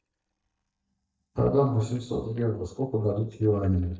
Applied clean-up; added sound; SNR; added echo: neural mask model DeepFilterNet 3.